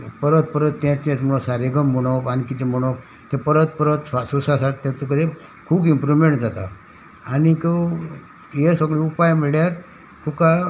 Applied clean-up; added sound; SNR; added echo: none; none; none; none.